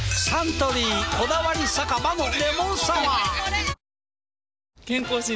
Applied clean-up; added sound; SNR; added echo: none; none; none; none.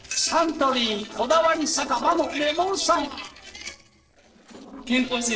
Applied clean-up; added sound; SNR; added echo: neural separator model SepFormer DNS4.